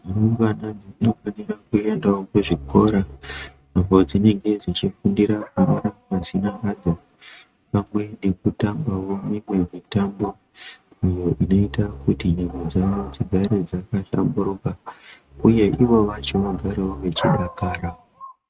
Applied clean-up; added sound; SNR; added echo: neural mask model RNNoise.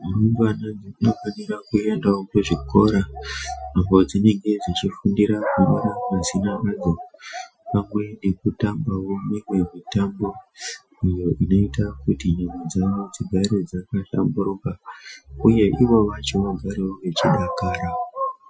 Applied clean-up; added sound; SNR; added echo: classical method Wiener filter.